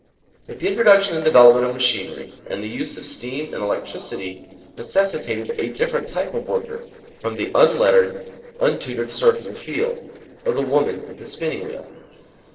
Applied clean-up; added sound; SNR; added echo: neural separator model SepFormer DNS4.